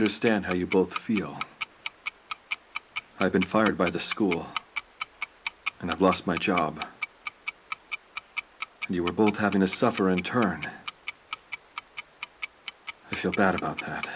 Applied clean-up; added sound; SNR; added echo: none; Tick-tock; 9 dB; none.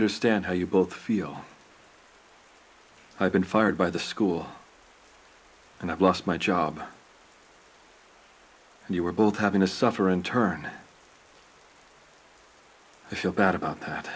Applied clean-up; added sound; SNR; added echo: none; none; none; none.